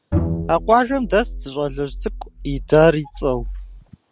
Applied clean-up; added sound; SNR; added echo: none; Bowed string instrument; 7 dB; none.